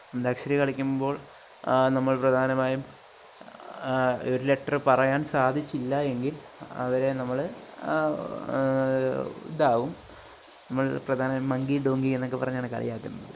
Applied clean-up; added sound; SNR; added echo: none; none; none; none.